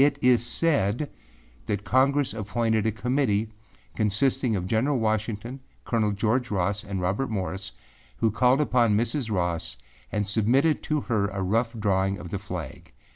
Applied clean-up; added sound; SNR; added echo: none; none; none; none.